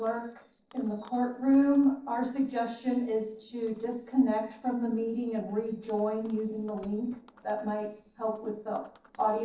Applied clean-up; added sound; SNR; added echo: neural separator model SepFormer DNS4.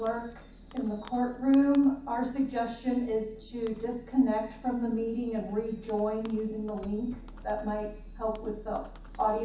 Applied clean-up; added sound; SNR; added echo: none; Fireworks; 18 dB; reverberation time 0.7 s.